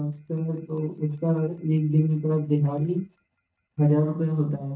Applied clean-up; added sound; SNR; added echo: neural mask model DeepFilterNet 3.